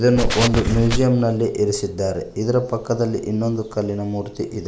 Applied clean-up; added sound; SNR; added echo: none; none; none; none.